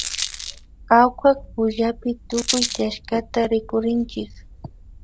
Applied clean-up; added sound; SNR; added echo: none; Rattle; 10 dB; none.